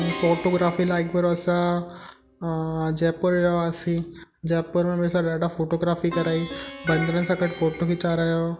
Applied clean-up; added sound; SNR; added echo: none; Plucked string instrument; 14 dB; none.